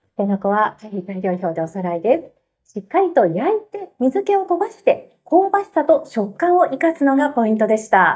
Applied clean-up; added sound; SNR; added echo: neural mask model DeepFilterNet 3.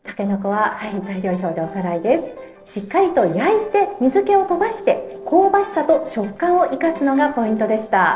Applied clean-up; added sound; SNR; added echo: neural separator model SepFormer DNS4.